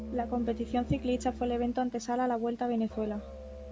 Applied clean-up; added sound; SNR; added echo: none; Bass guitar + Musical instrument; 11 dB; none.